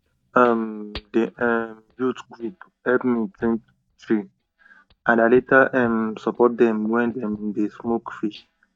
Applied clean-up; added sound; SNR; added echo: neural mask model DeepFilterNet 3.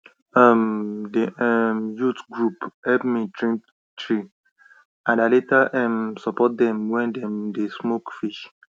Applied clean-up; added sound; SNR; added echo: none; none; none; none.